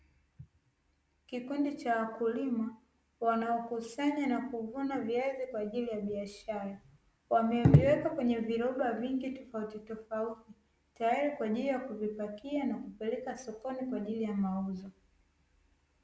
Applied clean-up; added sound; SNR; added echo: none; none; none; none.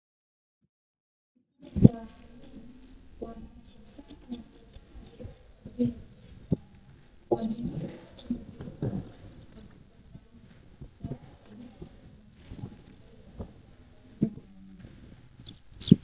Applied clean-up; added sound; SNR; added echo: neural mask model DeepFilterNet 3.